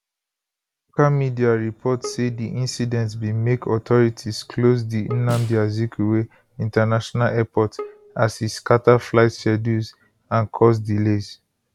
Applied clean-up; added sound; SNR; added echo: none; Bowed string instrument + Snare drum; 18 dB; none.